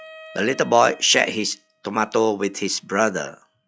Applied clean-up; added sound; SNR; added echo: classical method log-MMSE.